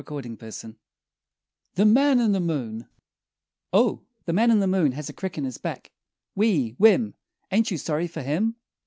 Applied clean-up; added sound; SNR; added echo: none; none; none; none.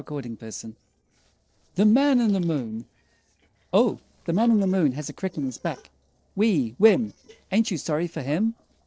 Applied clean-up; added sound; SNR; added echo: neural separator model SepFormer DNS4.